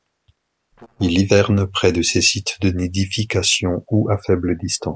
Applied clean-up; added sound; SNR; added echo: neural separator model SepFormer DNS4.